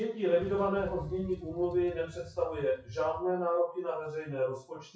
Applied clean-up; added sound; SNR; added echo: classical method WPE with log-MMSE.